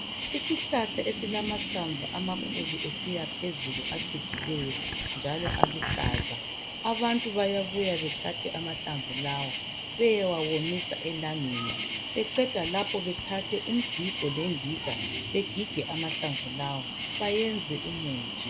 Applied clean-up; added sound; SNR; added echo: none; Cricket; 1 dB; none.